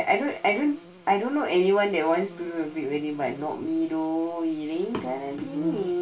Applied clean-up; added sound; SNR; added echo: none; Buzz; 18 dB; reverberation time 0.2 s.